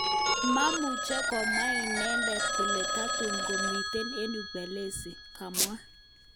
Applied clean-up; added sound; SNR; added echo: none; Telephone + Squeak; -4 dB; none.